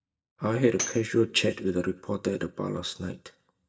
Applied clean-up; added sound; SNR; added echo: neural mask model DeepFilterNet 3.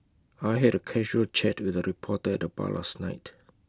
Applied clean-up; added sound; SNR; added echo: none; none; none; none.